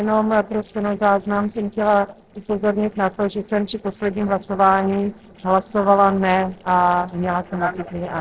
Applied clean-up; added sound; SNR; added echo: neural separator model SepFormer DNS4.